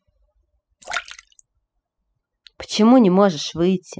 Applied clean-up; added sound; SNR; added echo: classical method spectral subtraction.